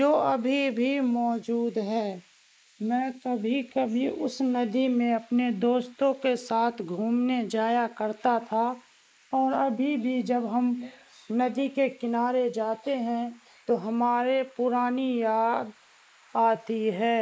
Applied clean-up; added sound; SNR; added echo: neural mask model Resemble Enhance denoiser.